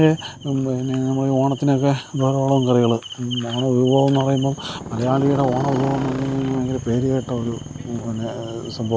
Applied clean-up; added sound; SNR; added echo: none; Motorcycle; 13 dB; none.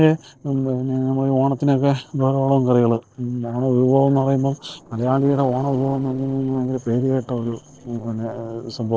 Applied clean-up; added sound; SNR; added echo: neural separator model SepFormer DNS4.